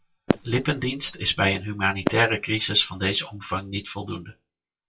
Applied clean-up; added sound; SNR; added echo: classical method WPE with log-MMSE.